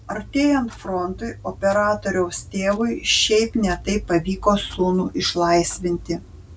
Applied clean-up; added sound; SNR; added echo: none; Clock; 16 dB; none.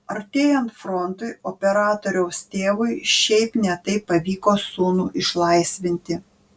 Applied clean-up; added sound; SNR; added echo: none; none; none; none.